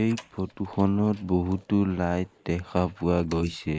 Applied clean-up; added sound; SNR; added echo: neural mask model Resemble Enhance denoiser.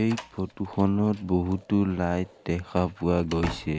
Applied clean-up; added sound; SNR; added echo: none; Slam; 17 dB; none.